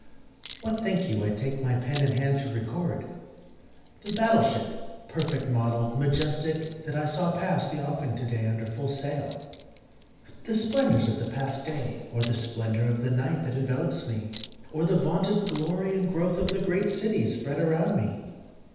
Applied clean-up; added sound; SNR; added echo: none; Chink, clink; 15 dB; reverberation time 1.1 s.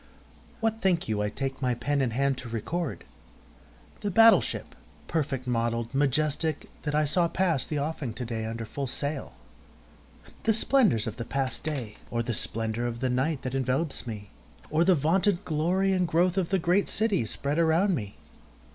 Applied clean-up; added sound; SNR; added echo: none; none; none; none.